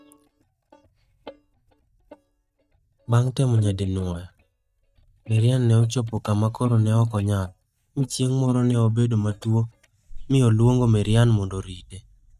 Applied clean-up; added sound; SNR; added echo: neural mask model DeepFilterNet 3.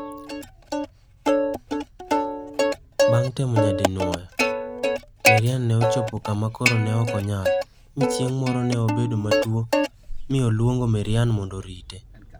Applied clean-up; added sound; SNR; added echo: none; Plucked string instrument; 0 dB; none.